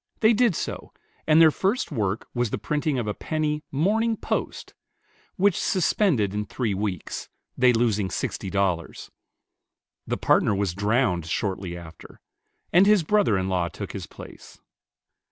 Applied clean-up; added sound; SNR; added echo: none; none; none; none.